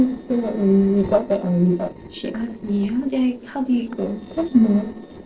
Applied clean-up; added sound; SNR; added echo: neural separator model SepFormer DNS4.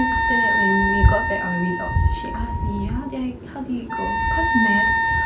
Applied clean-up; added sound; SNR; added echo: none; Wind instrument, woodwind instrument; 0 dB; none.